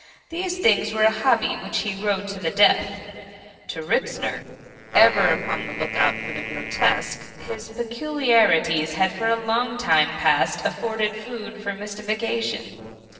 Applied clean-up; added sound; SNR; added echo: neural separator model SepFormer DNS4.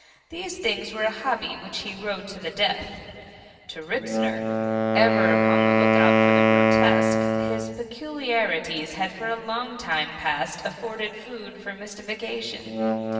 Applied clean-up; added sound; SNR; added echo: none; Wind instrument, woodwind instrument; -4 dB; reverberation time 2.6 s.